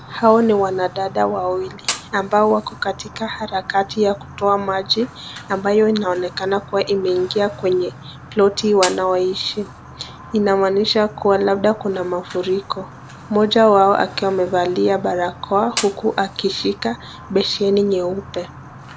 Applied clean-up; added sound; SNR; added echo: none; Fire; 16 dB; none.